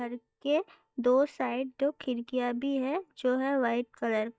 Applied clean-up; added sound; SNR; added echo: neural mask model DeepFilterNet 3.